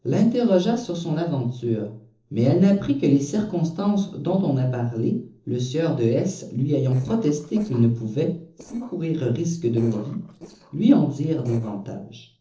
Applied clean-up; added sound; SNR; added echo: neural separator model SepFormer DNS4.